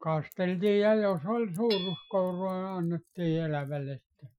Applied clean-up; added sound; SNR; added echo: classical method Wiener filter.